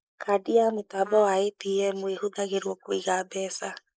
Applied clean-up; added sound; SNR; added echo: neural mask model Resemble Enhance denoiser.